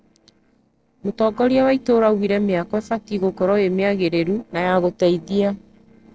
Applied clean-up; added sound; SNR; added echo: neural separator model SepFormer DNS4.